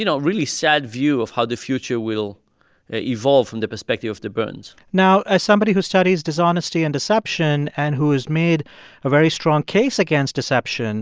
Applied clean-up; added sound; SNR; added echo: none; none; none; none.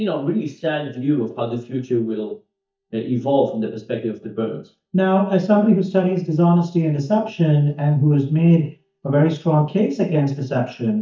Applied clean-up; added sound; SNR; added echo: neural mask model DeepFilterNet 3.